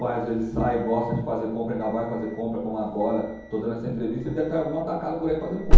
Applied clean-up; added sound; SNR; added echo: none; Alarm; -1 dB; reverberation time 2.2 s.